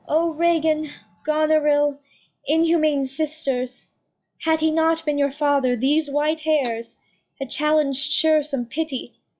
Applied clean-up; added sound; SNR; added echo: classical method log-MMSE.